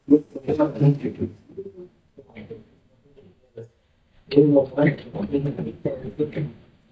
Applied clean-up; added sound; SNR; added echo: neural mask model DeepFilterNet 3.